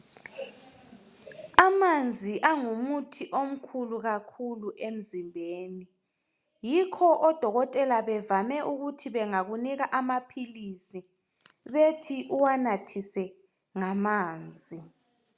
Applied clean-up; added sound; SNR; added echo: none; none; none; none.